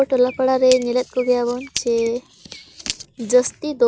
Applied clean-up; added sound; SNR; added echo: none; Glass; 16 dB; none.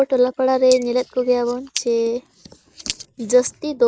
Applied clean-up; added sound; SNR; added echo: neural mask model Resemble Enhance denoiser.